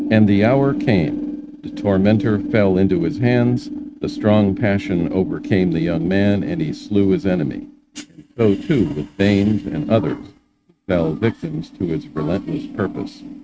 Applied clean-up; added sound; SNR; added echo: neural mask model RNNoise.